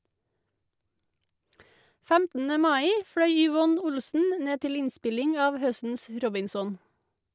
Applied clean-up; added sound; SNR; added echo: none; none; none; none.